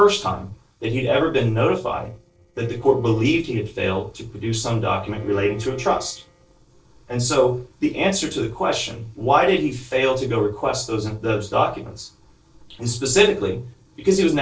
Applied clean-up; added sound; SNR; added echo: neural separator model SepFormer DNS4.